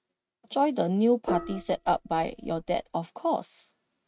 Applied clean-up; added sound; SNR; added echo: neural mask model RNNoise.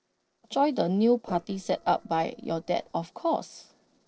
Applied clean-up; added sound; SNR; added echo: neural separator model SepFormer DNS4.